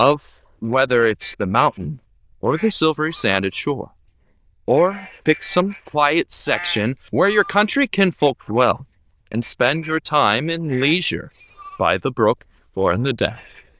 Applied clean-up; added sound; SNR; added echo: neural diffusion model UNIVERSE++.